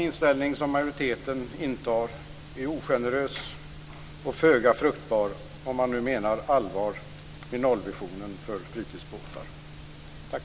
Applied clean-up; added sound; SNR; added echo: none; none; none; none.